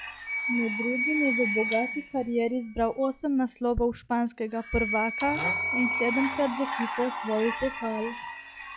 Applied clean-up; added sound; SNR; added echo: classical method log-MMSE.